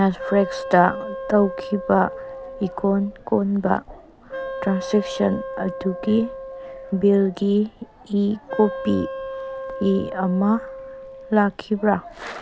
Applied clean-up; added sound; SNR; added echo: none; Wind instrument, woodwind instrument; 10 dB; none.